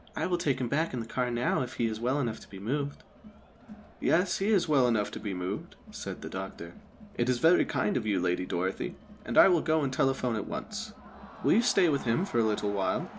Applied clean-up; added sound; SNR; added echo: none; Crowd; 19 dB; none.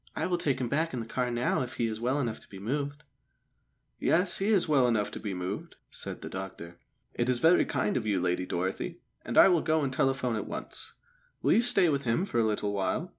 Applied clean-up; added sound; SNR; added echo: none; none; none; none.